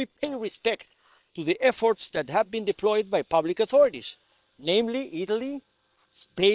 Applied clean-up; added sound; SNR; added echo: neural separator model SepFormer WHAM!.